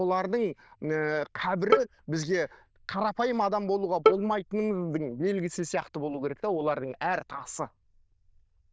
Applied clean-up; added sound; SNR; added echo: neural diffusion model UNIVERSE++.